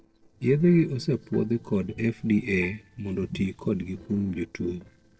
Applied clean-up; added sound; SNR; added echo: neural separator model SepFormer DNS4.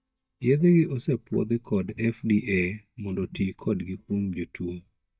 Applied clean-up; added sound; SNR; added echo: neural mask model DeepFilterNet 3.